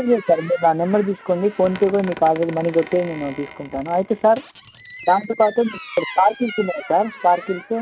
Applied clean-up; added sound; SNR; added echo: none; Squeak; 17 dB; none.